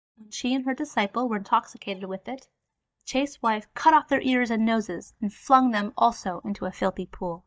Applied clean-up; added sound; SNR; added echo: neural mask model DeepFilterNet 3.